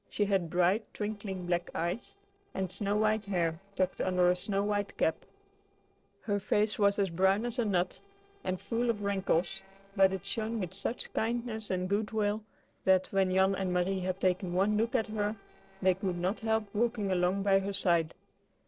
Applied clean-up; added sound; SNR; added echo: neural separator model SepFormer DNS4.